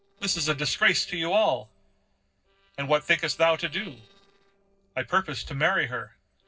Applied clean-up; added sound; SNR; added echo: neural separator model SepFormer DNS4.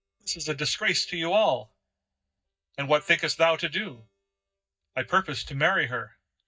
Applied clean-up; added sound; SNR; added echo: neural mask model DeepFilterNet 3.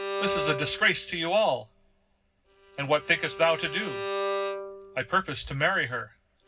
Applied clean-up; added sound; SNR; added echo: none; Bowed string instrument; 7 dB; reverberation time 0.4 s.